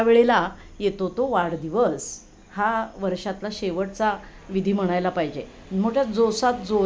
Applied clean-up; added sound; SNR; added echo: none; none; none; none.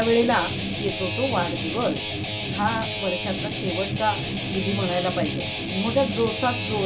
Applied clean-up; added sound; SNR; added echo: none; Guitar; 0 dB; reverberation time 0.1 s.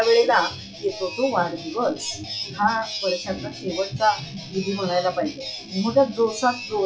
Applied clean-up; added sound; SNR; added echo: classical method WPE with log-MMSE.